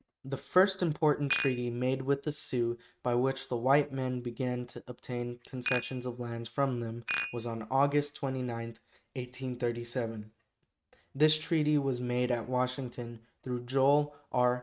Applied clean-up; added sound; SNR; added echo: neural mask model RNNoise.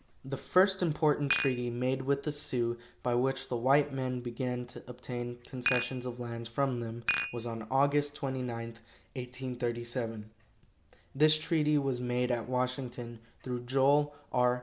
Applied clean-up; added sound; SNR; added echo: none; Dishes, pots, and pans; 6 dB; none.